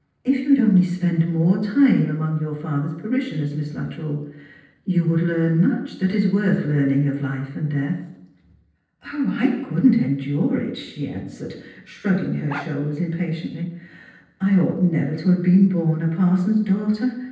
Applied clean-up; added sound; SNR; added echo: neural separator model SepFormer DNS4.